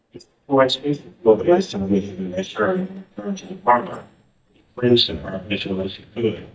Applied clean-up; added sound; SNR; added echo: neural mask model DeepFilterNet 3.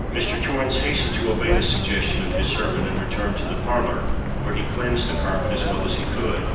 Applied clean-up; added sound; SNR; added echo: none; Car; -4 dB; reverberation time 0.9 s.